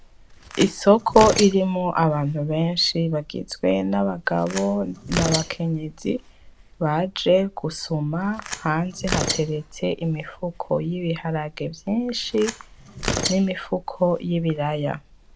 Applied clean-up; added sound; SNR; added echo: none; Tearing; 10 dB; none.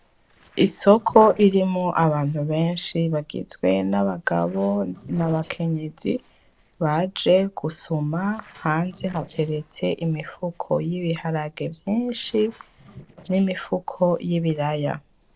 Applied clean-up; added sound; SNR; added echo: neural separator model SepFormer DNS4.